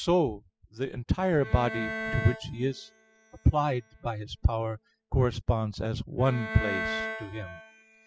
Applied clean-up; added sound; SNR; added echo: classical method spectral subtraction.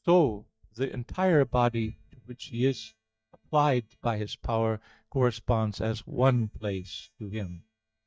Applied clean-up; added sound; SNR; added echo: neural mask model DeepFilterNet 3.